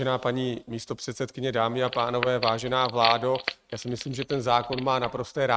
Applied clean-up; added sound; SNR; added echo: neural mask model RNNoise.